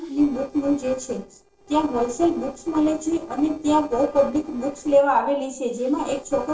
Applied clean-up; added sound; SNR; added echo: neural separator model SepFormer DNS4.